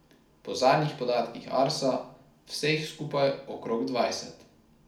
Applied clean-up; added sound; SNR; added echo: none; none; none; reverberation time 0.4 s.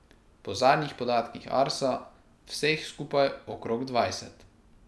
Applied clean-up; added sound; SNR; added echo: none; none; none; none.